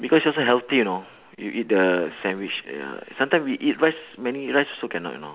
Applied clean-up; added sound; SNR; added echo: none; none; none; none.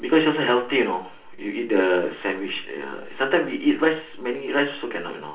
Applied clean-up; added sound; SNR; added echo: none; none; none; reverberation time 0.3 s.